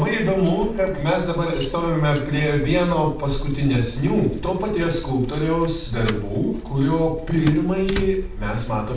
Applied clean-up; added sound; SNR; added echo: none; Keys jangling; 18 dB; reverberation time 0.5 s.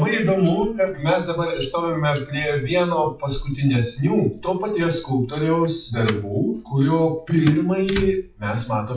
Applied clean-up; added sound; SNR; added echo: classical method WPE with log-MMSE.